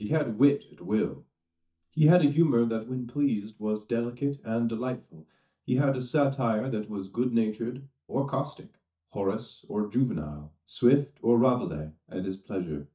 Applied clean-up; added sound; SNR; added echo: neural mask model DeepFilterNet 3.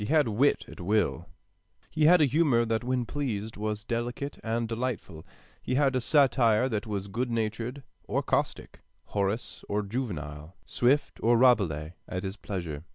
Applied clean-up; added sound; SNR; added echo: none; none; none; none.